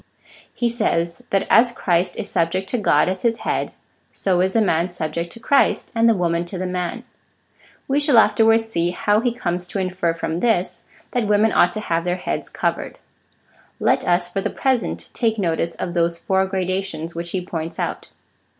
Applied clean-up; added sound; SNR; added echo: none; none; none; none.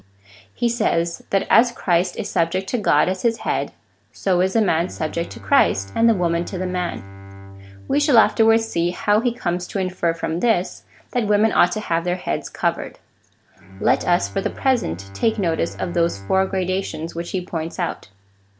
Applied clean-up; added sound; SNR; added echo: none; Bowed string instrument; 20 dB; none.